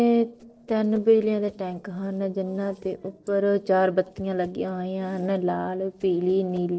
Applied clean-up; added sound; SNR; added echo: neural separator model SepFormer DNS4.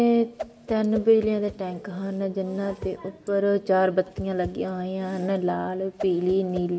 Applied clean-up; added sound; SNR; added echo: none; Whoosh, swoosh, swish; 17 dB; reverberation time 1.9 s.